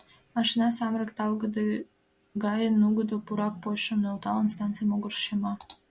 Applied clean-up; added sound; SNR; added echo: none; none; none; none.